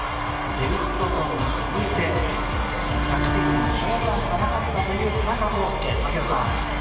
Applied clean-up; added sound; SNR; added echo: none; Bowed string instrument; 9 dB; reverberation time 2.5 s.